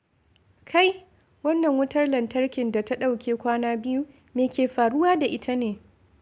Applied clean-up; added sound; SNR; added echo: none; none; none; none.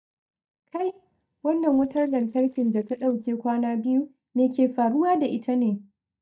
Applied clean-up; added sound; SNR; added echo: neural mask model DeepFilterNet 3.